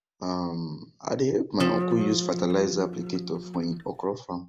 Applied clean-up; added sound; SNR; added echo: none; Acoustic guitar; 3 dB; none.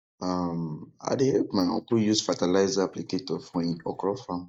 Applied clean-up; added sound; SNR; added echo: neural mask model Resemble Enhance denoiser.